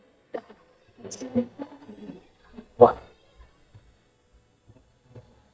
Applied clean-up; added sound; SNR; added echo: neural mask model DeepFilterNet 3.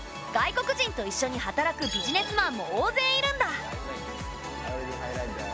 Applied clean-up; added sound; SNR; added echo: none; none; none; none.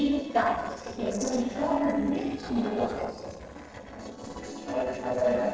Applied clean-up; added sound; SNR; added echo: neural separator model SepFormer DNS4.